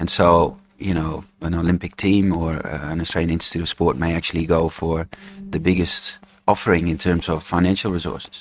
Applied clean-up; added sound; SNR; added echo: neural mask model RNNoise.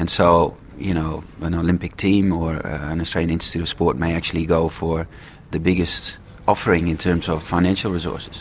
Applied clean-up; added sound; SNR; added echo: none; none; none; none.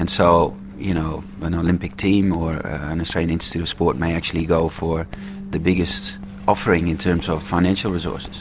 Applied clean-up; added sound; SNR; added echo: none; Bass guitar + Writing; 16 dB; none.